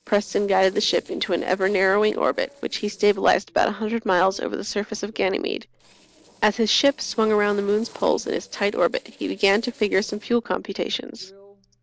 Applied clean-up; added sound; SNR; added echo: neural separator model SepFormer DNS4.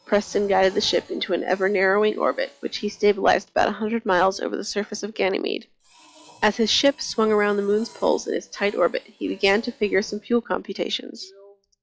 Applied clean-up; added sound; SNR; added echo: classical method log-MMSE.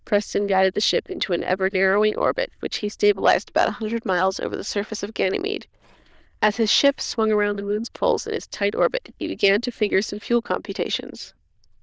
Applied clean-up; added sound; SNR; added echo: neural diffusion model UNIVERSE++.